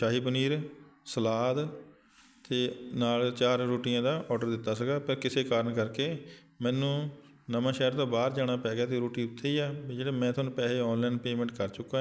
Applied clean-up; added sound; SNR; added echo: none; none; none; none.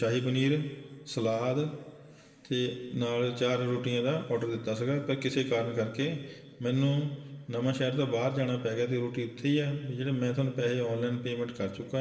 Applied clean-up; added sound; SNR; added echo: none; none; none; reverberation time 2.5 s.